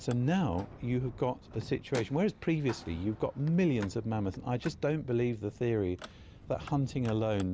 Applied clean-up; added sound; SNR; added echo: none; Thunder + Car; 16 dB; none.